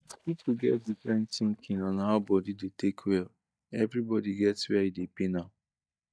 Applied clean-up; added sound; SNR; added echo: neural mask model DeepFilterNet 3.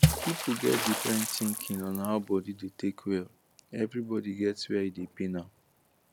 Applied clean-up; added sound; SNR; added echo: none; Water / Splash, splatter; 2 dB; none.